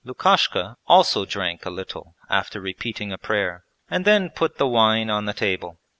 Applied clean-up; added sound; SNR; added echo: none; none; none; none.